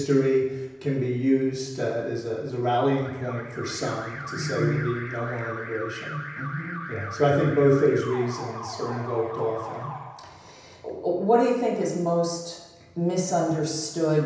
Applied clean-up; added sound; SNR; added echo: none; Alarm; 14 dB; reverberation time 0.9 s.